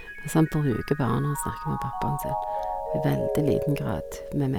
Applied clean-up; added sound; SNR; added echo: none; Mallet percussion; 5 dB; none.